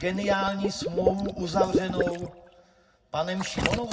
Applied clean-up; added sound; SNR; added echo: none; Water / Liquid; 1 dB; reverberation time 0.3 s.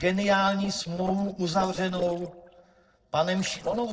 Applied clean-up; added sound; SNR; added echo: neural separator model SepFormer DNS4.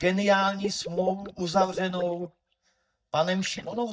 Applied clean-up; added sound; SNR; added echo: neural mask model DeepFilterNet 3.